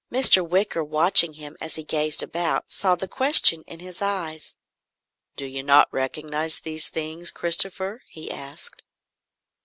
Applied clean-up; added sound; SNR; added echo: none; none; none; none.